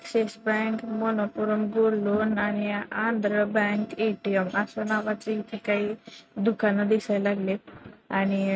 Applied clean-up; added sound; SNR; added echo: neural mask model RNNoise.